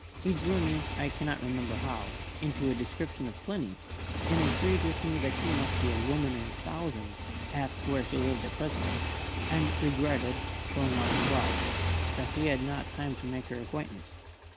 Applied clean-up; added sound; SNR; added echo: none; Motorcycle; 0 dB; none.